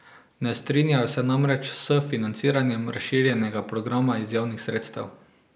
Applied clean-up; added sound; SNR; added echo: none; none; none; none.